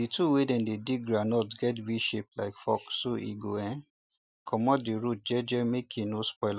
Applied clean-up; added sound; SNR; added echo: none; none; none; none.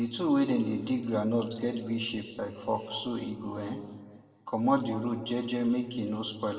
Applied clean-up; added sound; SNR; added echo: none; none; none; reverberation time 1.7 s.